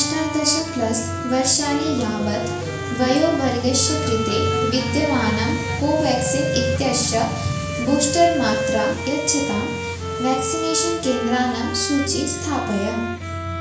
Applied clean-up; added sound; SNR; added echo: none; Bowed string instrument; 6 dB; reverberation time 0.5 s.